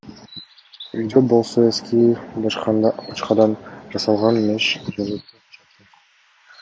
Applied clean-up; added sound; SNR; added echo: none; none; none; none.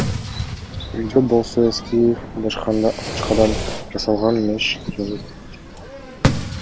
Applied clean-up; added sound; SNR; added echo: none; Fireworks; 6 dB; none.